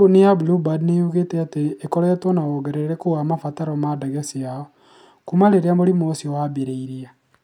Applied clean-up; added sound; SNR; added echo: none; none; none; none.